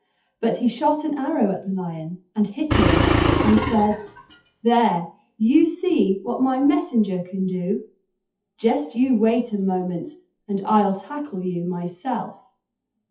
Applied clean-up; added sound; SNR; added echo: classical method WPE with log-MMSE.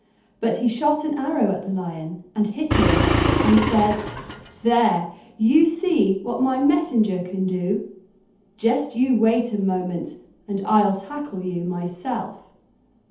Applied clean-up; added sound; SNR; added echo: none; Engine; -1 dB; reverberation time 0.6 s.